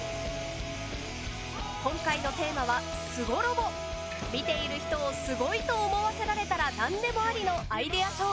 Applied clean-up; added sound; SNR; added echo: none; Guitar; 13 dB; none.